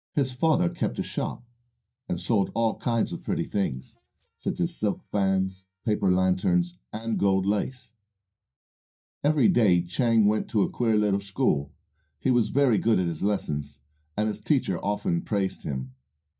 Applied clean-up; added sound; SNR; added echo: neural mask model DeepFilterNet 3.